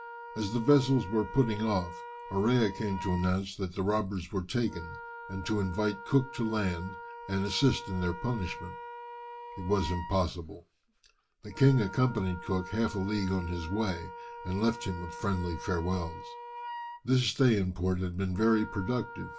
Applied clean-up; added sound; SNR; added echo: none; Wind instrument, woodwind instrument; 13 dB; reverberation time 0.2 s.